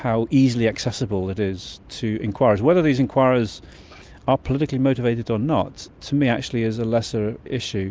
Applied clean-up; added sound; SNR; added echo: none; none; none; none.